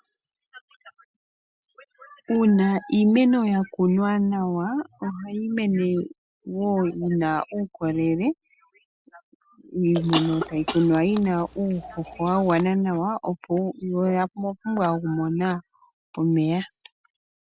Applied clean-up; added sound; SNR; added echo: none; Chewing, mastication / Cough; 11 dB; none.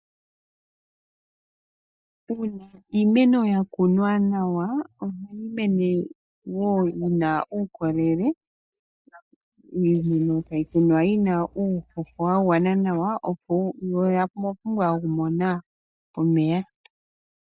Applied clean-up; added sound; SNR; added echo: neural mask model DeepFilterNet 3.